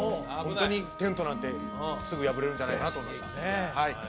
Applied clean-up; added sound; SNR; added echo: none; Wind instrument, woodwind instrument; 11 dB; none.